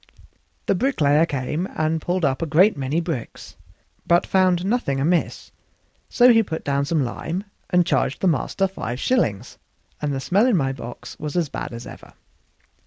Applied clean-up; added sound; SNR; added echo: none; none; none; none.